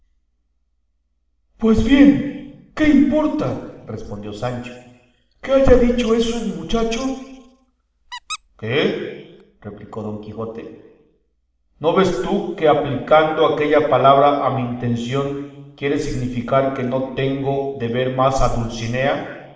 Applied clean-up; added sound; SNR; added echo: none; Squeak; 19 dB; reverberation time 1.0 s.